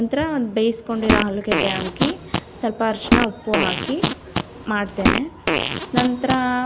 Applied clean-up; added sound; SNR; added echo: none; Fart; 0 dB; none.